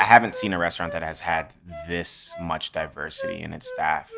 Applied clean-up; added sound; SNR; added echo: none; Wind instrument, woodwind instrument; 14 dB; none.